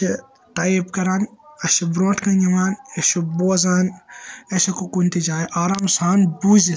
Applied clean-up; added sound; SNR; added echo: none; none; none; none.